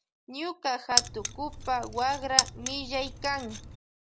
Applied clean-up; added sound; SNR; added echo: none; Keys jangling; 0 dB; none.